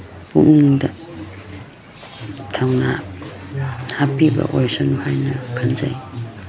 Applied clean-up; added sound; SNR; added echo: none; none; none; none.